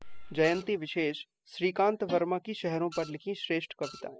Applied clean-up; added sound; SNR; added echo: classical method spectral subtraction.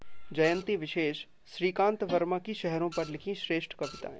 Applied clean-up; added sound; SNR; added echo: none; Printer + Guitar; 14 dB; none.